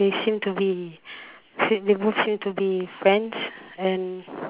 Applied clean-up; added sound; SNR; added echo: none; none; none; none.